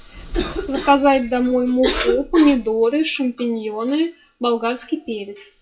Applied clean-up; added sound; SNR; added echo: classical method WPE with log-MMSE.